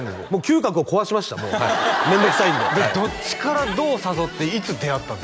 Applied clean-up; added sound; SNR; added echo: none; none; none; none.